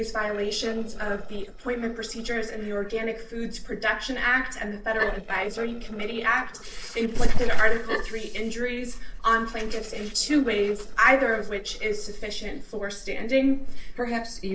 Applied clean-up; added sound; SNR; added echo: neural separator model SepFormer DNS4.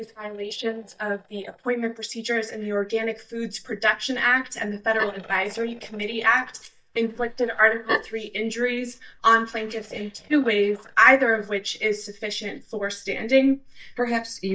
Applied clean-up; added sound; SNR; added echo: neural mask model DeepFilterNet 3.